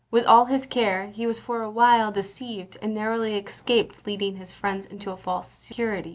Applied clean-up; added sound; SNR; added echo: none; none; none; none.